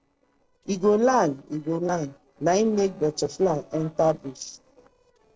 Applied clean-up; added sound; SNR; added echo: neural separator model SepFormer DNS4.